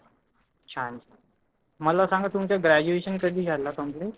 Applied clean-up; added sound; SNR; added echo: neural separator model SepFormer DNS4.